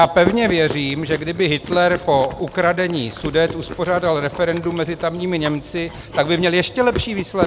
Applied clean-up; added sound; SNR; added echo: none; Chewing, mastication; 12 dB; none.